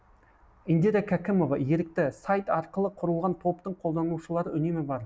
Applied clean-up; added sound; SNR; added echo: none; none; none; none.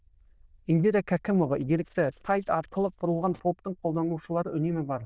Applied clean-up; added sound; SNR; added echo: neural diffusion model UNIVERSE++.